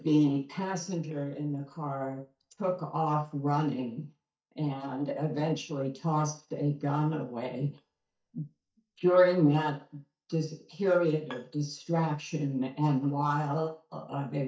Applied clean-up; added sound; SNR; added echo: neural mask model DeepFilterNet 3.